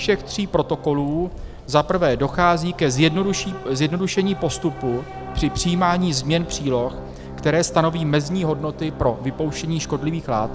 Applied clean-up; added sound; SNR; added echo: none; Organ + Subway, metro, underground / Train; 13 dB; none.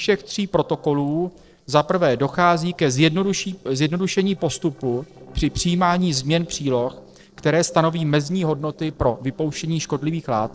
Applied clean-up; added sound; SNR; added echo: neural separator model SepFormer DNS4.